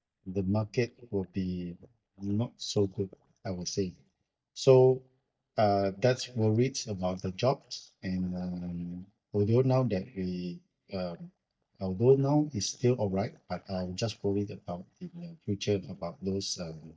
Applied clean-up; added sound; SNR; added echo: neural mask model DeepFilterNet 3.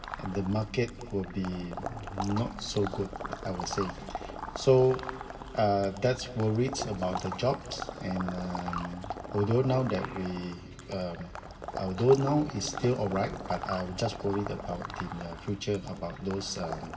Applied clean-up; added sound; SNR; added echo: none; Water / Liquid; 10 dB; reverberation time 2.1 s.